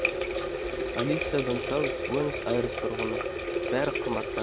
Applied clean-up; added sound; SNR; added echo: none; Water tap, faucet; -1 dB; none.